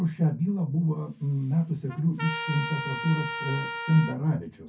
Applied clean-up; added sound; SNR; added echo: none; Trumpet; 9 dB; reverberation time 0.3 s.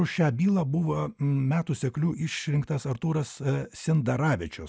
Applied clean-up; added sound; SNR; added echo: none; none; none; none.